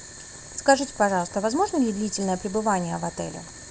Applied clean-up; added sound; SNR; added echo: none; Boiling; 16 dB; none.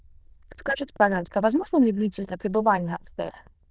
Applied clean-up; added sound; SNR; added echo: neural diffusion model UNIVERSE++.